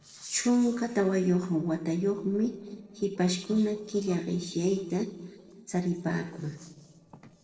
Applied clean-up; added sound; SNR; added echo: neural separator model SepFormer DNS4.